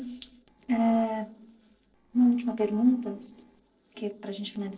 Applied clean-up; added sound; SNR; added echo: neural separator model SepFormer DNS4.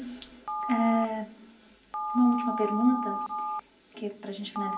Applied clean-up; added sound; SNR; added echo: none; Telephone; 5 dB; reverberation time 0.3 s.